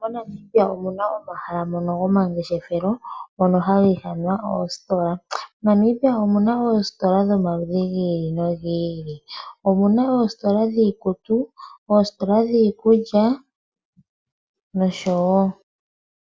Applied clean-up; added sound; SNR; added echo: none; none; none; none.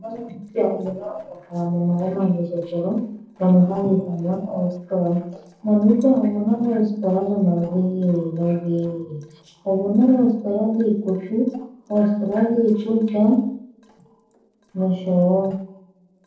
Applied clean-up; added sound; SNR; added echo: neural separator model SepFormer DNS4.